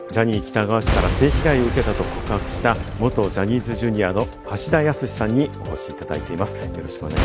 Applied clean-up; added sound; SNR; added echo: none; Shatter / Crushing / Boom; 6 dB; none.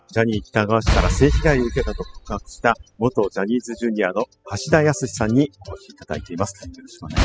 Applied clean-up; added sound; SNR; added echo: classical method spectral subtraction.